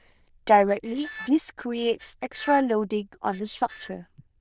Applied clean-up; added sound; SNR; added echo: neural diffusion model UNIVERSE++.